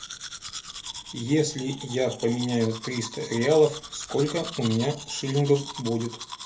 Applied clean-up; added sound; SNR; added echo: none; Domestic sounds, home sounds; 13 dB; reverberation time 0.3 s.